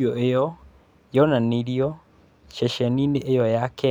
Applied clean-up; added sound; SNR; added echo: none; none; none; none.